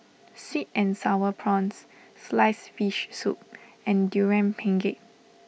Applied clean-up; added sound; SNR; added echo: none; none; none; none.